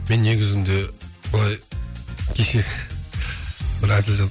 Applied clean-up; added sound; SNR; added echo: none; none; none; none.